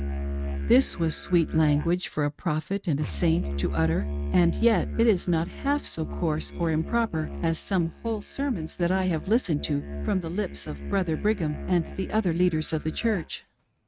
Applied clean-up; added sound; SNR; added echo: neural mask model RNNoise.